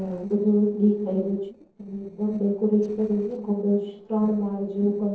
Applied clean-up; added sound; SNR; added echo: neural separator model SepFormer DNS4.